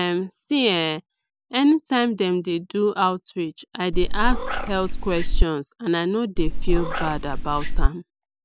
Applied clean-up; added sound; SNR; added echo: none; Meow; -4 dB; none.